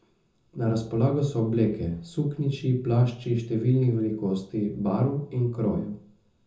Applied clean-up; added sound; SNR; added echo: none; none; none; reverberation time 0.5 s.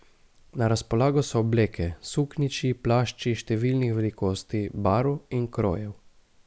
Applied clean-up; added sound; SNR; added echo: none; none; none; none.